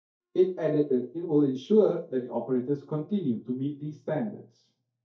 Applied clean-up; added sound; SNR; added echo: neural mask model DeepFilterNet 3.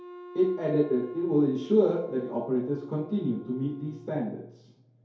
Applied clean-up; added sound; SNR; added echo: none; Wind instrument, woodwind instrument; 18 dB; reverberation time 2.4 s.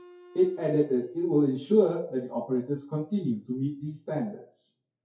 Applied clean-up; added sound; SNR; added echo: classical method WPE with log-MMSE.